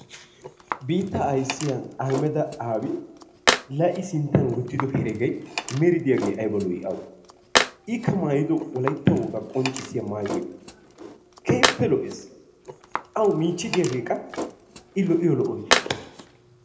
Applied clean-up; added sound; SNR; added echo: none; Tools; 5 dB; reverberation time 0.7 s.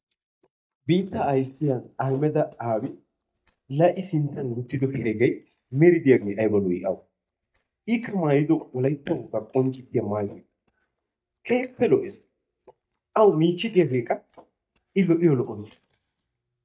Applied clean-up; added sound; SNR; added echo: neural mask model DeepFilterNet 3.